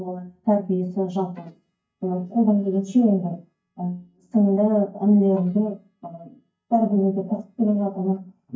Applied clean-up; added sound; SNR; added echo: neural mask model DeepFilterNet 3.